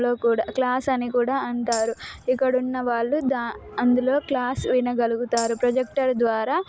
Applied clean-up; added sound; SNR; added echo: none; Tambourine; 17 dB; none.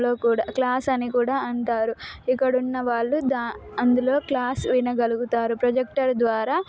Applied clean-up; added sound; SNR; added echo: none; none; none; none.